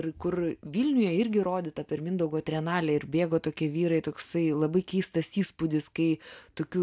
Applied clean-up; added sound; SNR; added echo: none; none; none; none.